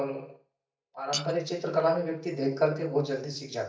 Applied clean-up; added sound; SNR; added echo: neural mask model DeepFilterNet 3.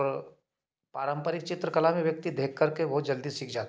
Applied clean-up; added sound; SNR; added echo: none; none; none; none.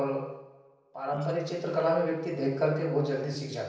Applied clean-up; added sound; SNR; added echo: neural separator model SepFormer DNS4.